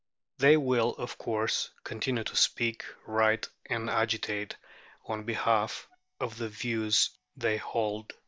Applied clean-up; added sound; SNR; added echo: neural mask model DeepFilterNet 3.